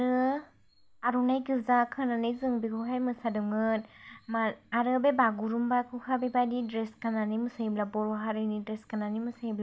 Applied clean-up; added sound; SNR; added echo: none; none; none; none.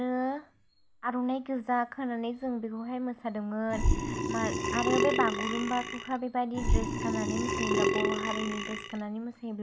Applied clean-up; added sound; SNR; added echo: none; Burping, eructation; -3 dB; none.